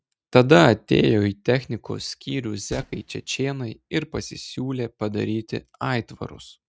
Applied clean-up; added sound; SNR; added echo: neural mask model RNNoise.